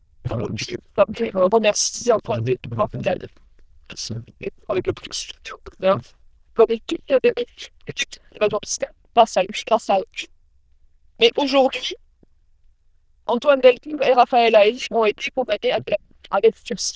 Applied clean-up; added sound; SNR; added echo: neural diffusion model UNIVERSE++.